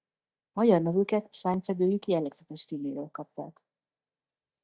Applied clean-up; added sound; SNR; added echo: neural mask model DeepFilterNet 3.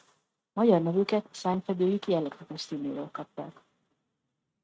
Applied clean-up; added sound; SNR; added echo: neural mask model RNNoise.